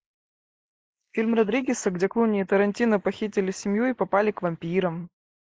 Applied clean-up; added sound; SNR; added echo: neural mask model Resemble Enhance denoiser.